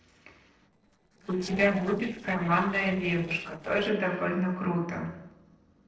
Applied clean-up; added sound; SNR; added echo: neural separator model SepFormer DNS4.